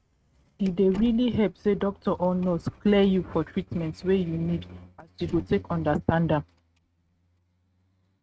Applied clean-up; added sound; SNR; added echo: neural mask model RNNoise.